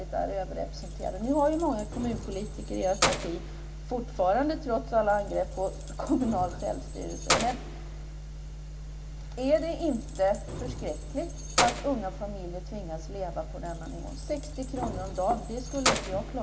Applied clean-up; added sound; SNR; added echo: none; Keys jangling; 6 dB; reverberation time 0.2 s.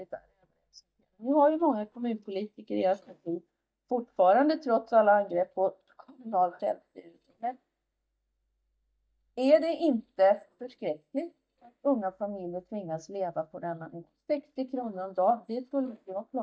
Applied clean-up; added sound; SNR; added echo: neural mask model DeepFilterNet 3.